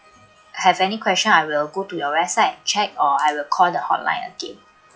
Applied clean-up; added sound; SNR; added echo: classical method log-MMSE.